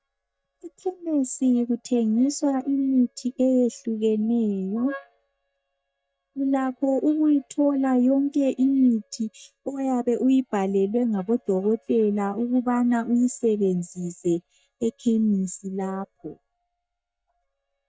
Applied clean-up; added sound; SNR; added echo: neural mask model DeepFilterNet 3.